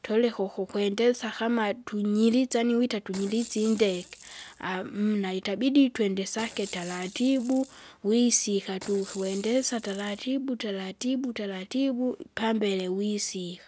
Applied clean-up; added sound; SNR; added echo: none; Rattle / Rattle (instrument); 18 dB; none.